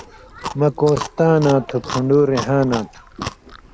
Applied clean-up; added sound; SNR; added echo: none; Chewing, mastication; 13 dB; none.